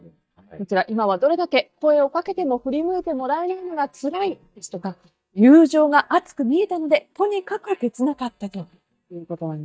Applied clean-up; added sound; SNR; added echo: neural mask model DeepFilterNet 3.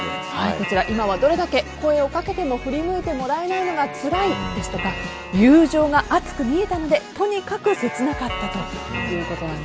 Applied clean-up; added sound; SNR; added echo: none; Guitar; 12 dB; none.